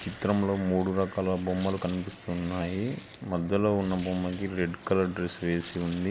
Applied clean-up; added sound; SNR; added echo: none; Tearing; 19 dB; none.